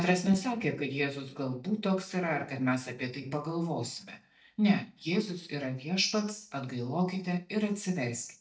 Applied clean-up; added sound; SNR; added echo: neural mask model DeepFilterNet 3.